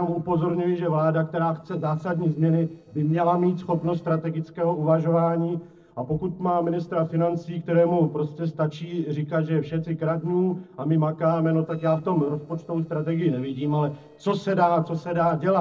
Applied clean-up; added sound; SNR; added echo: neural separator model SepFormer DNS4.